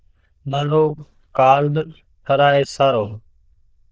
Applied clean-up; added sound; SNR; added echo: neural diffusion model UNIVERSE++.